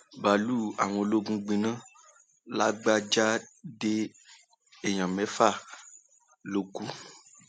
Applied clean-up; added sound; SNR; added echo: none; none; none; none.